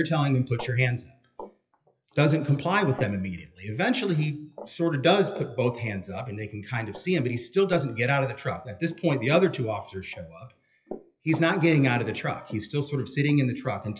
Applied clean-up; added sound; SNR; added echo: classical method WPE with log-MMSE.